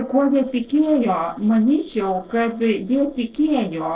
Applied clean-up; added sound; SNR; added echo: neural separator model SepFormer DNS4.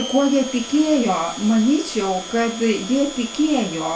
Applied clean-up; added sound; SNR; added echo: none; Domestic sounds, home sounds; 13 dB; reverberation time 0.3 s.